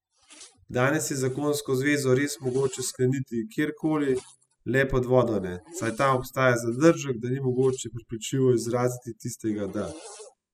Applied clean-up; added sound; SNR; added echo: classical method spectral subtraction.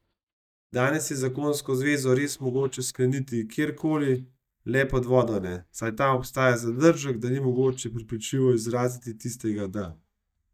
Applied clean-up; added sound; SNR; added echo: neural mask model DeepFilterNet 3.